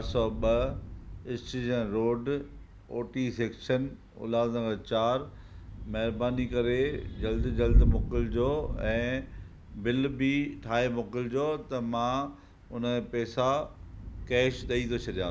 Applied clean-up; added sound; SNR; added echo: none; Thunder / Rain; 4 dB; none.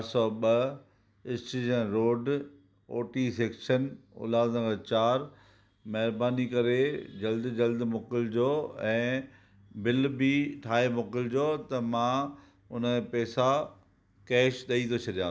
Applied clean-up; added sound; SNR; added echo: none; none; none; none.